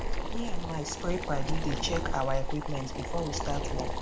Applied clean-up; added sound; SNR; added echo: none; Boiling; -4 dB; none.